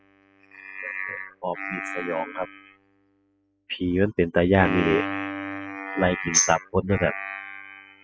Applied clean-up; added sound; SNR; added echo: classical method spectral subtraction.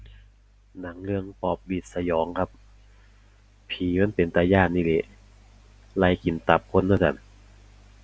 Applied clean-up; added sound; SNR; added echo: none; none; none; none.